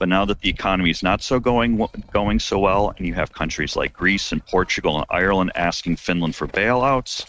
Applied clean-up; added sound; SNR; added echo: neural mask model RNNoise.